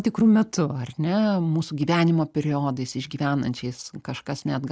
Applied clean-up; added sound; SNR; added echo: none; none; none; none.